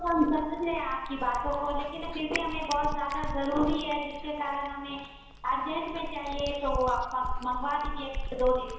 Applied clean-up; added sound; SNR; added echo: none; Cat; 7 dB; reverberation time 1.0 s.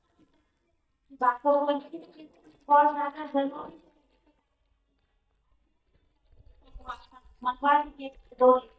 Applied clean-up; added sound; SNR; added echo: neural mask model DeepFilterNet 3.